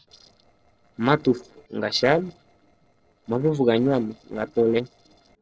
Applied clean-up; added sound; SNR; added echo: neural separator model SepFormer DNS4.